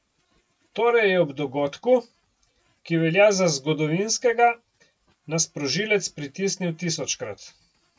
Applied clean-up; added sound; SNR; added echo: none; none; none; none.